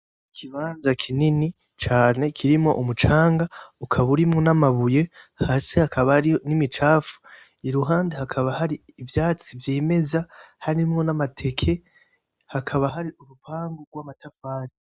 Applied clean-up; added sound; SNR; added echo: none; none; none; none.